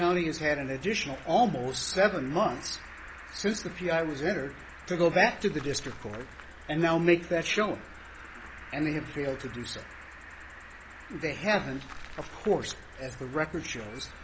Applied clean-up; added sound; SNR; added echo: none; Cricket; 16 dB; none.